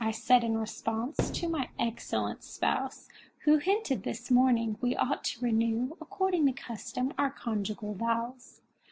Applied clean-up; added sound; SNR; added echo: none; Thump, thud; 8 dB; none.